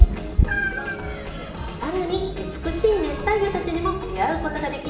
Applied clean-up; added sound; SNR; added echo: none; Meow; 0 dB; reverberation time 0.8 s.